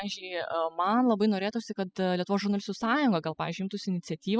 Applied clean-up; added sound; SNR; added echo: classical method spectral subtraction.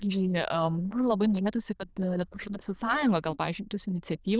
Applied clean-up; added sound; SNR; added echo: neural diffusion model UNIVERSE++.